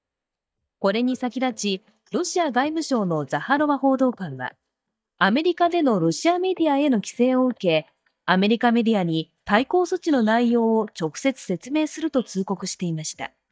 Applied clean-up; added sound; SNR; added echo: neural mask model DeepFilterNet 3.